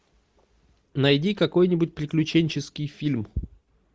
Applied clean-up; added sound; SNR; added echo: none; none; none; none.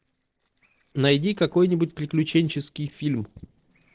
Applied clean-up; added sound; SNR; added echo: neural separator model SepFormer DNS4.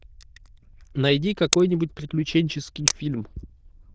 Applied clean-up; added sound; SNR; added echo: neural diffusion model UNIVERSE++.